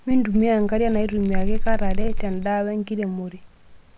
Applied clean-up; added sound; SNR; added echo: none; Bell; -3 dB; none.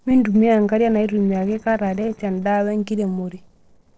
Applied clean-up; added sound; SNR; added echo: neural separator model SepFormer DNS4.